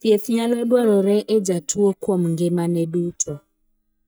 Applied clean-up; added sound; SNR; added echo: neural mask model DeepFilterNet 3.